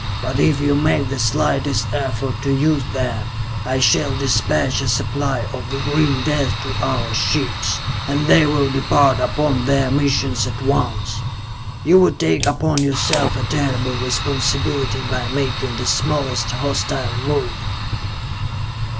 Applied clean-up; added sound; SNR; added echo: none; Fire; 3 dB; none.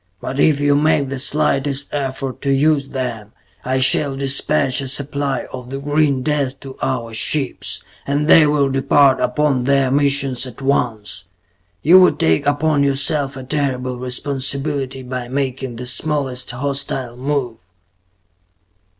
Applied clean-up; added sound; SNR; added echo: none; none; none; none.